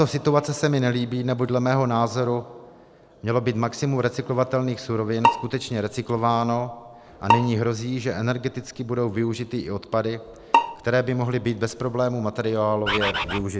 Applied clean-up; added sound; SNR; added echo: none; Bowed string instrument + Bird; 4 dB; none.